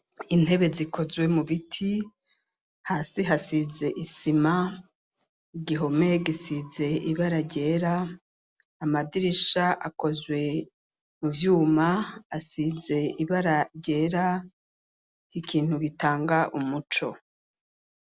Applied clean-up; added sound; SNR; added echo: none; none; none; none.